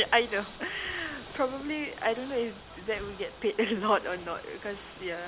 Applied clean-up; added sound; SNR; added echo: none; Ocean / Boat, Water vehicle; 15 dB; none.